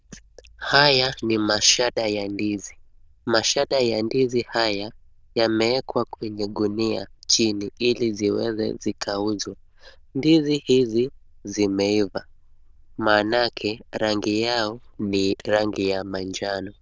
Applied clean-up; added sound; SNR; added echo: neural diffusion model UNIVERSE++.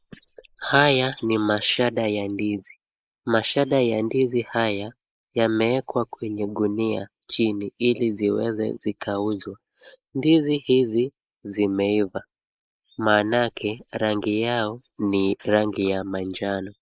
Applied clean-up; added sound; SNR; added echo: neural mask model Resemble Enhance denoiser.